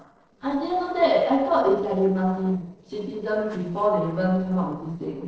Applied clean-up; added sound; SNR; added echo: neural separator model SepFormer DNS4.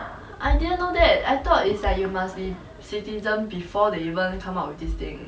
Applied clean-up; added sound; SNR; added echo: none; none; none; none.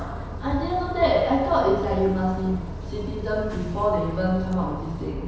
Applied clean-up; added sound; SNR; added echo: none; Bus; 8 dB; reverberation time 1.0 s.